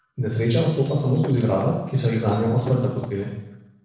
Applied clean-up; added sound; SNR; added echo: neural separator model SepFormer DNS4.